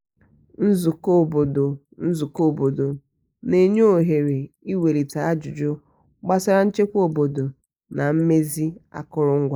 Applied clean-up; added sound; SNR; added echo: neural mask model Resemble Enhance denoiser.